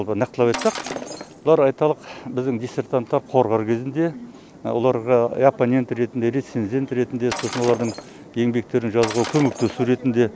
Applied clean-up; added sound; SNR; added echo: none; Shatter; 12 dB; none.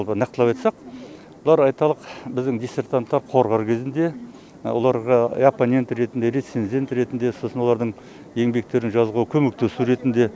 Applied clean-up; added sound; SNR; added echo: none; none; none; none.